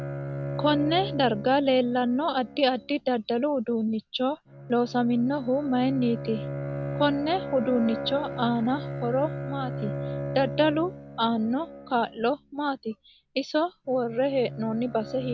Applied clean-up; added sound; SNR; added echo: none; Bowed string instrument; 9 dB; none.